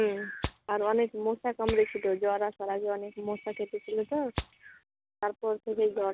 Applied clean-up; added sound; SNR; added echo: none; Rattle (instrument); 2 dB; none.